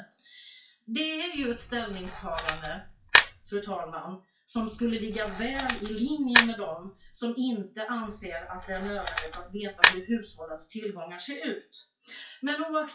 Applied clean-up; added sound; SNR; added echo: classical method WPE with log-MMSE.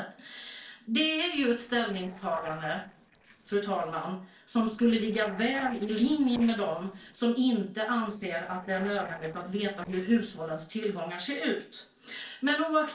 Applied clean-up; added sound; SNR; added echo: neural separator model SepFormer DNS4.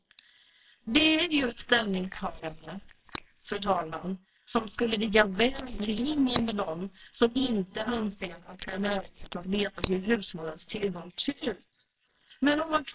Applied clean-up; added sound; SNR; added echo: neural separator model SepFormer WHAMR!.